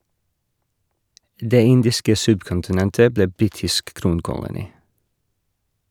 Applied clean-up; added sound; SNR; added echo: none; none; none; none.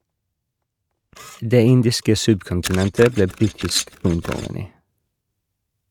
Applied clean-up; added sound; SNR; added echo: neural mask model RNNoise.